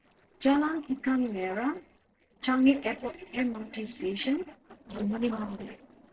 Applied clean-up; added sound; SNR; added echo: neural separator model SepFormer DNS4.